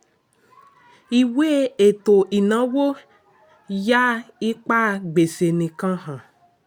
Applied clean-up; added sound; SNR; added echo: none; none; none; none.